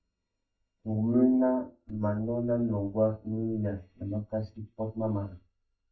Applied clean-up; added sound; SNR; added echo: neural mask model DeepFilterNet 3.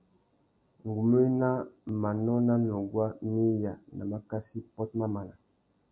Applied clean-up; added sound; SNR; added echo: none; none; none; none.